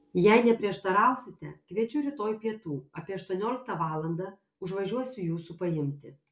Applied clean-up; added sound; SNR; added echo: none; none; none; none.